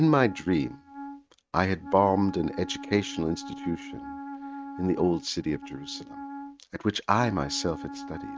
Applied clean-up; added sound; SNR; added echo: neural mask model RNNoise.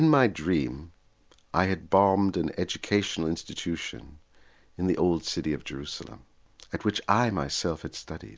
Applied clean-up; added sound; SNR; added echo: none; none; none; none.